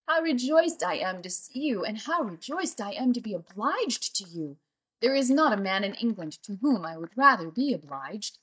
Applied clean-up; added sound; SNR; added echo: neural mask model DeepFilterNet 3.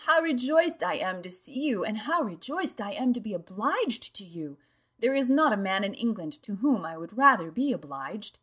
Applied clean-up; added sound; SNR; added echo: none; none; none; none.